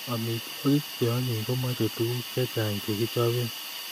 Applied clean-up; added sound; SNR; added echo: none; Hiss; 9 dB; none.